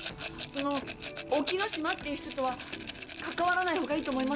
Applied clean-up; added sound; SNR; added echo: none; Rattle; 4 dB; none.